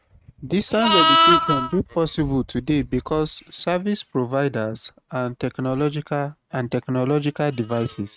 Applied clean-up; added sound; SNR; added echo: neural mask model RNNoise.